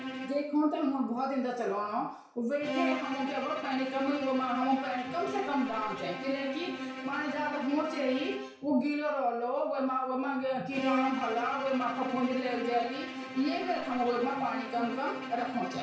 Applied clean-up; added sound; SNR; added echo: none; Bowed string instrument; 7 dB; reverberation time 0.5 s.